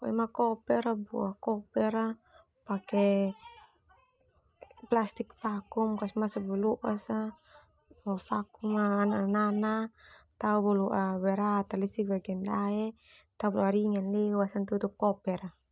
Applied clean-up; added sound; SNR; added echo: none; none; none; none.